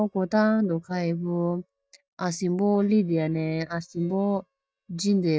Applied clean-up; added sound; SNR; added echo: neural mask model DeepFilterNet 3.